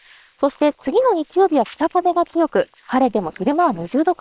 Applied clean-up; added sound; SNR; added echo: neural separator model SepFormer WHAM!.